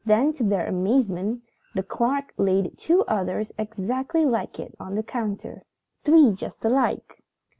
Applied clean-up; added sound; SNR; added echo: none; none; none; none.